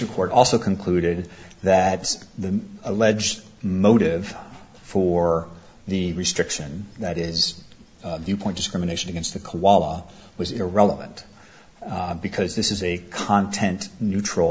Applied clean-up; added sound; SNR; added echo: none; none; none; none.